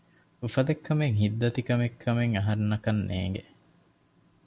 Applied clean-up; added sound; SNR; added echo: none; none; none; none.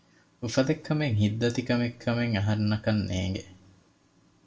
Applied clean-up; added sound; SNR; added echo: none; none; none; reverberation time 0.3 s.